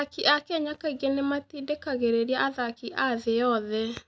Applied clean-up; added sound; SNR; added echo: none; none; none; none.